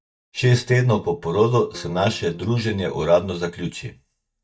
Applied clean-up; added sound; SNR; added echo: neural mask model DeepFilterNet 3.